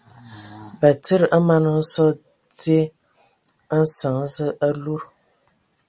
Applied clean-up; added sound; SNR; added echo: none; none; none; none.